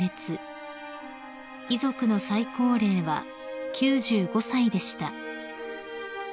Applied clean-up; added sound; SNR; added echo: none; none; none; none.